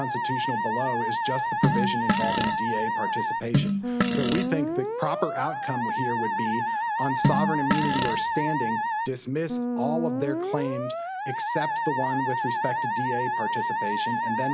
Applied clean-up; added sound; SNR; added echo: none; Musical instrument + Fart; -4 dB; none.